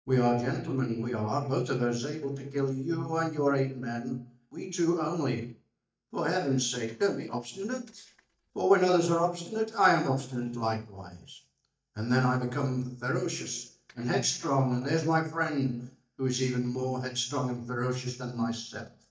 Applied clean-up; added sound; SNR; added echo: neural mask model DeepFilterNet 3.